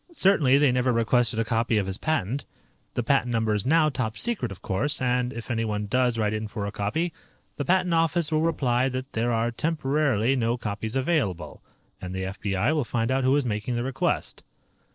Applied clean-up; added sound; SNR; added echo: neural separator model SepFormer DNS4.